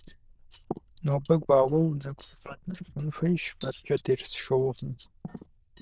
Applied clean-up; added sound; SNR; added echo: neural diffusion model UNIVERSE++.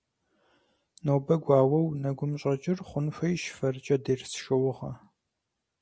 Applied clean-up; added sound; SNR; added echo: none; none; none; none.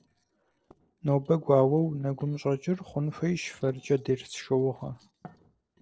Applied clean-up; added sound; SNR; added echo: neural separator model SepFormer DNS4.